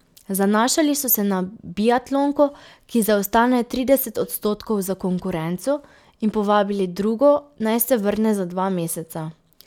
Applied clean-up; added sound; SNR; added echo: none; none; none; none.